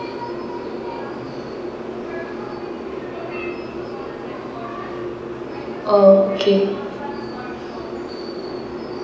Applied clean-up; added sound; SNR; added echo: none; none; none; none.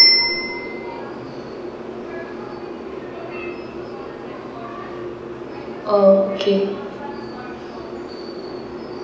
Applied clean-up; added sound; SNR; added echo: none; Bicycle bell; 2 dB; none.